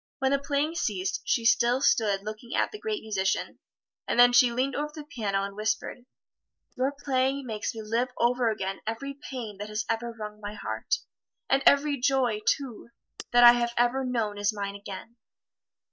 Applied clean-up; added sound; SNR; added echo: neural mask model DeepFilterNet 3.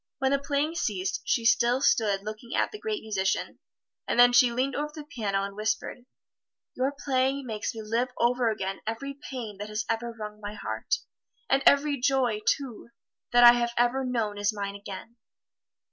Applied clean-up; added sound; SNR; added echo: none; none; none; none.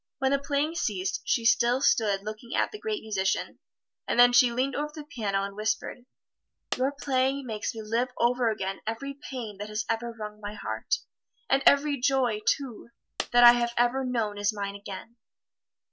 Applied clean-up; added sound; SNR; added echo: none; Coin (dropping); 14 dB; none.